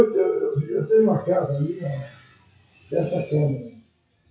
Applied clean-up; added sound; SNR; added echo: classical method WPE with log-MMSE.